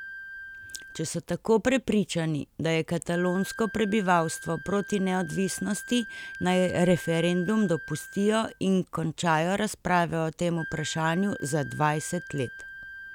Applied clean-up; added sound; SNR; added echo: none; Wind instrument, woodwind instrument; 16 dB; none.